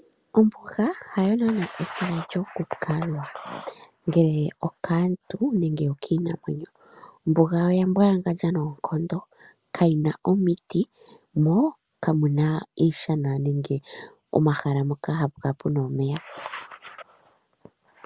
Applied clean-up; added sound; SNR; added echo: none; none; none; none.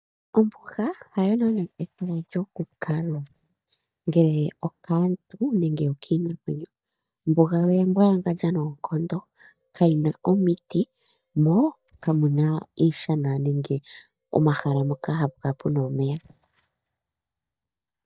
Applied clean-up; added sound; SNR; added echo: neural mask model DeepFilterNet 3.